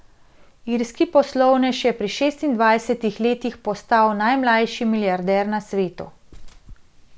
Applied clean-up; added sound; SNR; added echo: none; none; none; none.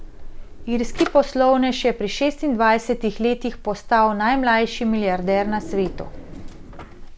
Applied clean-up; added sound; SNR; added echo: none; Drawer open or close; 11 dB; none.